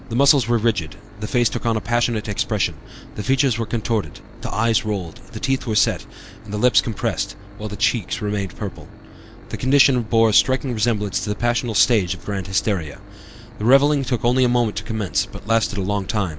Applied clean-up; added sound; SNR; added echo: none; Engine / Boat, Water vehicle; 18 dB; none.